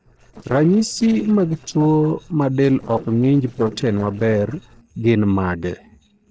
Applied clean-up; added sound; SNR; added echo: neural separator model SepFormer DNS4.